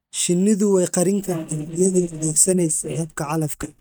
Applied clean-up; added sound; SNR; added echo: neural mask model DeepFilterNet 3.